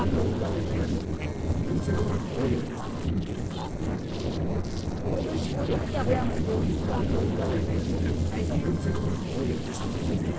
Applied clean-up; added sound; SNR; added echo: neural separator model SepFormer DNS4.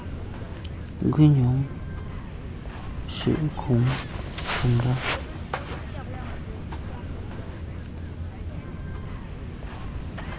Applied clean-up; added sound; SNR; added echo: none; Walk, footsteps; 5 dB; none.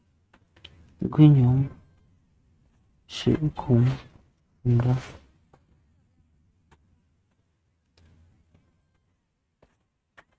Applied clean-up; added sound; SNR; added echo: neural mask model RNNoise.